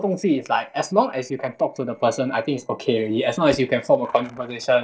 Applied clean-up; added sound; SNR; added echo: neural separator model SepFormer DNS4.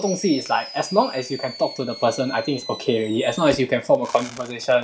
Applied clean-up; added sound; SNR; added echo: none; Fireworks; 16 dB; reverberation time 0.3 s.